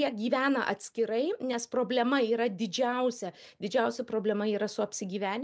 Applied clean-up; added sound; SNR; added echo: none; none; none; none.